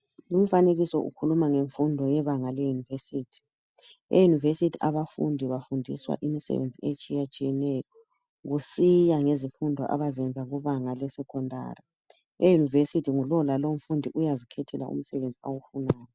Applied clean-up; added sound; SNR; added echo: none; none; none; none.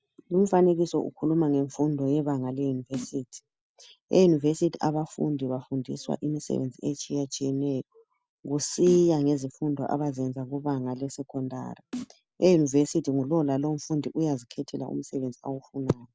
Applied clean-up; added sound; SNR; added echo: none; Snare drum; 13 dB; none.